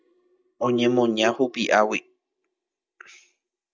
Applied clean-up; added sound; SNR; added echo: neural mask model DeepFilterNet 3.